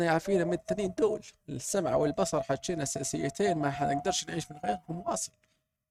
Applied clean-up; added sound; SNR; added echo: neural mask model RNNoise.